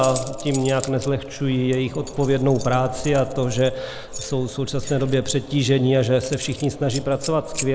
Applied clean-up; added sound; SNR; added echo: none; Keys jangling; 12 dB; none.